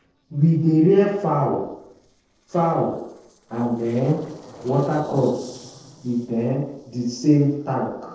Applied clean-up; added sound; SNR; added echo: neural separator model SepFormer DNS4.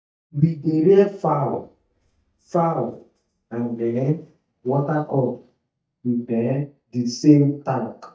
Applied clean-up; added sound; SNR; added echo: neural mask model DeepFilterNet 3.